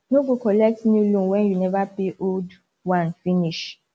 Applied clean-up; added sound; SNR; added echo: none; none; none; none.